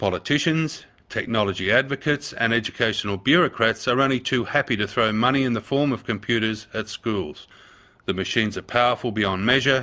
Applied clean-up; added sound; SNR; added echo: none; none; none; none.